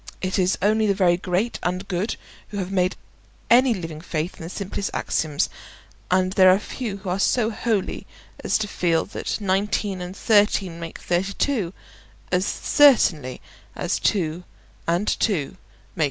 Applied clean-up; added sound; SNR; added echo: none; none; none; none.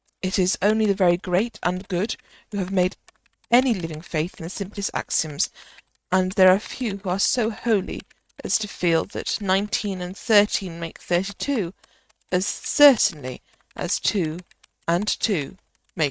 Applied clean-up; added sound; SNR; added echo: neural mask model RNNoise.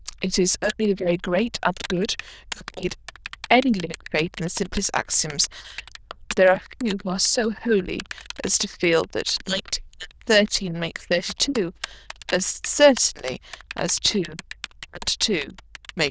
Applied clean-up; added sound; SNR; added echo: neural diffusion model UNIVERSE++.